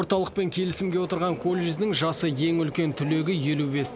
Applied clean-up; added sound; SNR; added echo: none; none; none; none.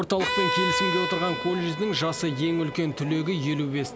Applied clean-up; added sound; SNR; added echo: none; Bowed string instrument; 4 dB; none.